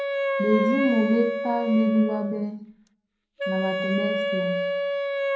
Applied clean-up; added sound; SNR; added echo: none; Wind instrument, woodwind instrument; 2 dB; reverberation time 0.6 s.